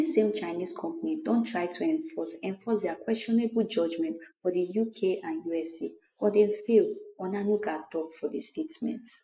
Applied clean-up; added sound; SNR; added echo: neural mask model Resemble Enhance denoiser.